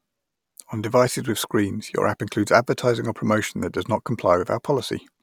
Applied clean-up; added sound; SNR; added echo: none; none; none; none.